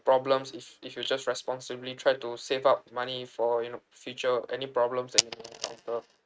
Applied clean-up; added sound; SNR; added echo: neural mask model RNNoise.